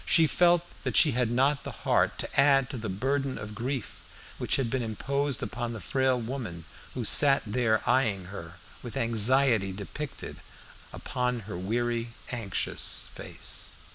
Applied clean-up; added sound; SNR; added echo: none; none; none; none.